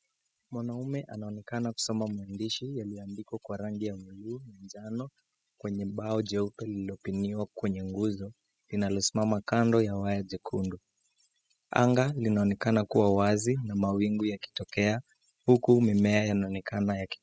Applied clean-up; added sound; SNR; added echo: classical method spectral subtraction.